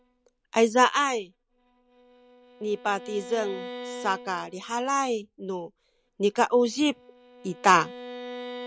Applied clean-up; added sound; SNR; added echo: none; Bowed string instrument; 16 dB; none.